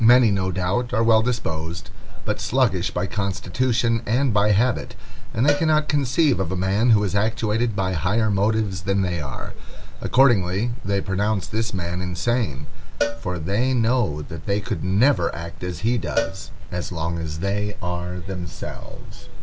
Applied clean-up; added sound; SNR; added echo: none; Cowbell; 16 dB; none.